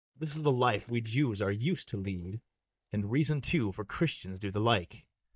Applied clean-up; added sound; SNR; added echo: neural mask model DeepFilterNet 3.